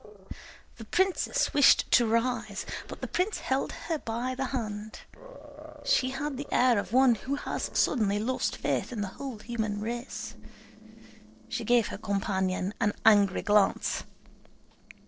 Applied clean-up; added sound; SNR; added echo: neural separator model SepFormer DNS4.